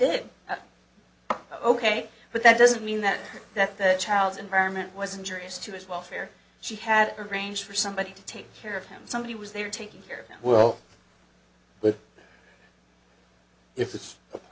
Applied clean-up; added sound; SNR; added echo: none; none; none; none.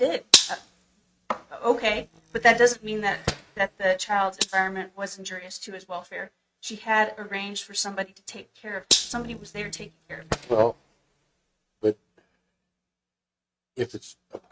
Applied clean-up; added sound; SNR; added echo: neural mask model RNNoise.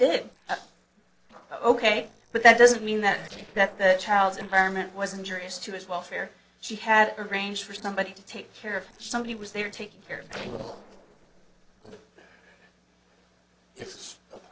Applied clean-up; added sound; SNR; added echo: neural separator model SepFormer DNS4.